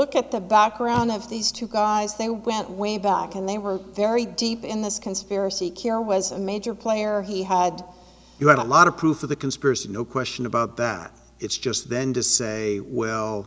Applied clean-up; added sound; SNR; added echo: none; none; none; none.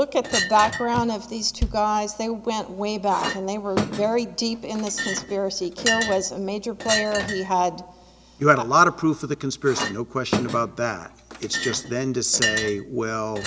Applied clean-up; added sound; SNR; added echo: none; Bass drum + Chink, clink; 7 dB; none.